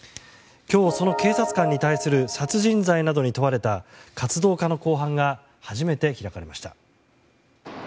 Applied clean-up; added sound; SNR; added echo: none; none; none; none.